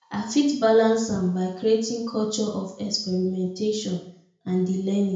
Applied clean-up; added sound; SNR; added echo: none; none; none; reverberation time 0.5 s.